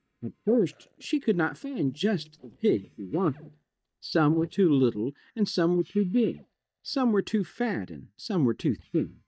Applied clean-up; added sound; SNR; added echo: neural mask model DeepFilterNet 3.